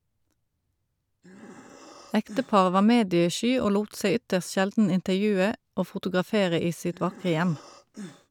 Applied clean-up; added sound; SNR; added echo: none; Breathing; 19 dB; none.